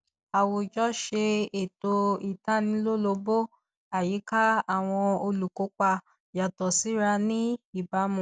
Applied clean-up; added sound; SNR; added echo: none; none; none; none.